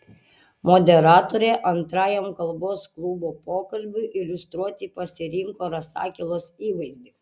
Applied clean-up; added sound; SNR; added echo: none; none; none; none.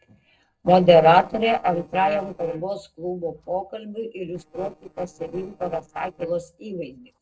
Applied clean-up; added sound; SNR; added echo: neural separator model SepFormer DNS4.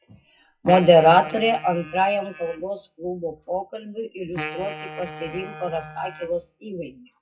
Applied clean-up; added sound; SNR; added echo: classical method WPE with log-MMSE.